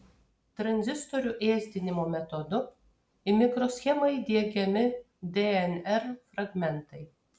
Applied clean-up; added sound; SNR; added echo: none; none; none; none.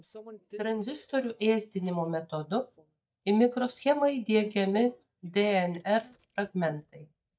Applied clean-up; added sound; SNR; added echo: neural mask model DeepFilterNet 3.